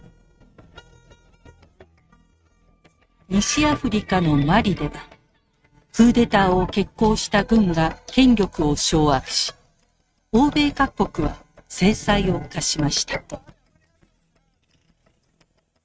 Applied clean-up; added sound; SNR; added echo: neural mask model RNNoise.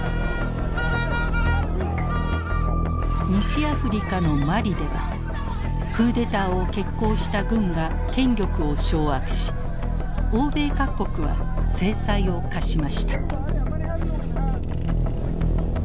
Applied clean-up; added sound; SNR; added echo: none; none; none; none.